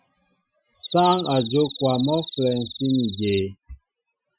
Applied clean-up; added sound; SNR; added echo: classical method Wiener filter.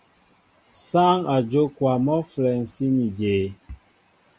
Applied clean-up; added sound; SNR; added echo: none; none; none; none.